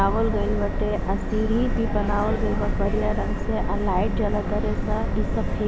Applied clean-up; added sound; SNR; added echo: none; Subway, metro, underground; -3 dB; none.